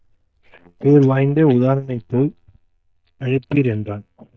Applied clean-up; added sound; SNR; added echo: neural mask model DeepFilterNet 3.